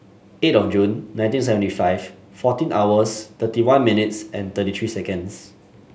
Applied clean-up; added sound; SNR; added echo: none; none; none; none.